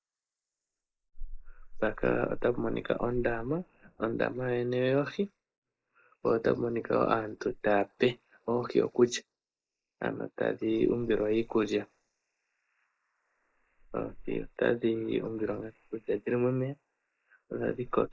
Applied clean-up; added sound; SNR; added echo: neural mask model Resemble Enhance denoiser.